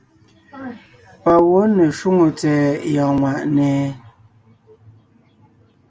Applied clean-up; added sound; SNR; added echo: none; none; none; none.